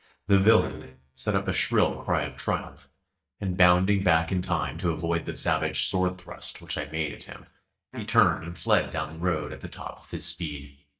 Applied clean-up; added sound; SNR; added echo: neural mask model DeepFilterNet 3.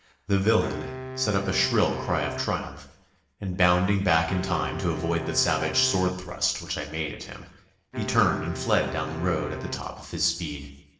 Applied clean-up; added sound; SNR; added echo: none; Wind instrument, woodwind instrument; 11 dB; reverberation time 0.8 s.